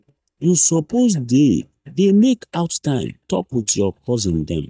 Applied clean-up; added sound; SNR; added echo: neural mask model DeepFilterNet 3.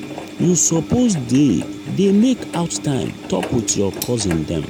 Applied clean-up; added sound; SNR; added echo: none; Engine; 12 dB; none.